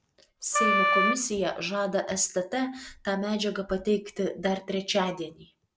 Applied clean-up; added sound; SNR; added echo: none; Wind instrument, woodwind instrument; -4 dB; none.